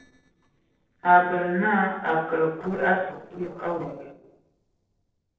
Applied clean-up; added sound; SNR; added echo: neural separator model SepFormer DNS4.